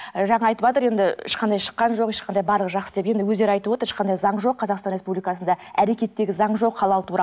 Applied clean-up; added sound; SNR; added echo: none; none; none; none.